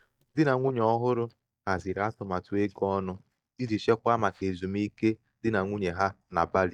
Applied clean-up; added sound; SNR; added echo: neural mask model DeepFilterNet 3.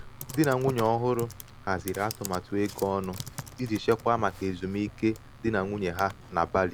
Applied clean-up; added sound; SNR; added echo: none; Computer keyboard; 15 dB; none.